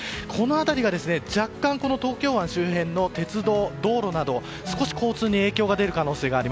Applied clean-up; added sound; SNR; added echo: none; none; none; none.